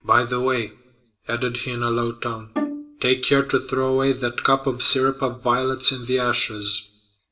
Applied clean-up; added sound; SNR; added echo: none; Bowed string instrument; 7 dB; reverberation time 0.4 s.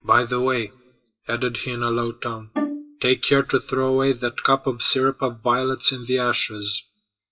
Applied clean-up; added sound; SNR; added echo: classical method WPE with log-MMSE.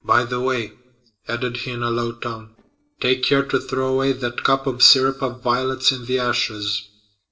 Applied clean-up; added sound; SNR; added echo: neural separator model SepFormer DNS4.